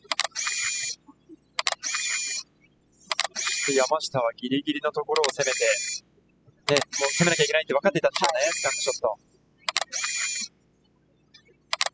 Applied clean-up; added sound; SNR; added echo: classical method spectral subtraction.